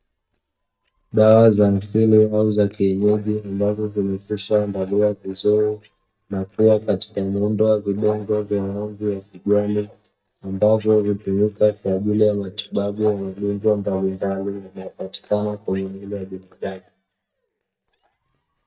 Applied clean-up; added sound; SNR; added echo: neural mask model DeepFilterNet 3.